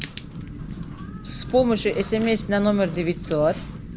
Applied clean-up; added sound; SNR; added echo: none; Fire; 10 dB; none.